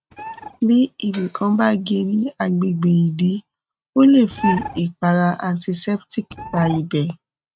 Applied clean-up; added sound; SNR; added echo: neural mask model RNNoise.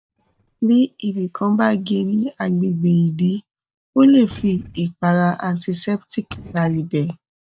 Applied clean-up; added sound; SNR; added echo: neural mask model DeepFilterNet 3.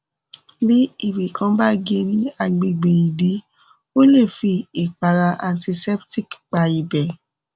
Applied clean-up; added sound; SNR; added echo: none; none; none; none.